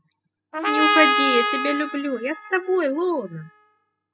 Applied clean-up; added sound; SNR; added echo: classical method spectral subtraction.